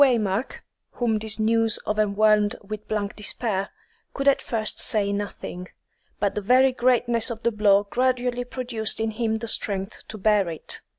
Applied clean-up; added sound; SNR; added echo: none; none; none; none.